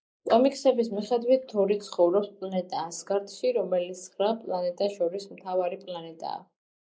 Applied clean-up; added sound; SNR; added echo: neural mask model Resemble Enhance denoiser.